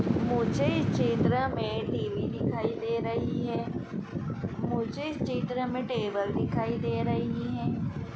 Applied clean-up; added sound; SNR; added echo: none; none; none; none.